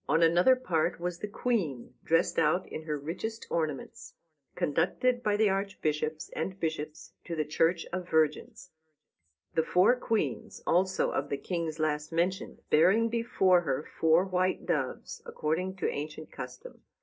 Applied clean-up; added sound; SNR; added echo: none; none; none; reverberation time 0.3 s.